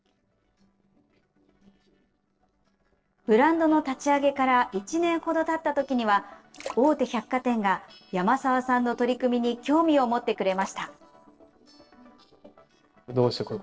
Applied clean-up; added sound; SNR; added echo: neural separator model SepFormer DNS4.